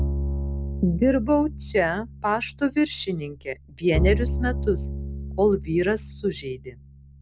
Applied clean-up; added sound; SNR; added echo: none; Bowed string instrument; 5 dB; none.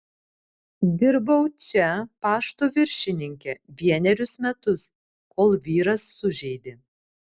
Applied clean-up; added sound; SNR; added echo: none; none; none; none.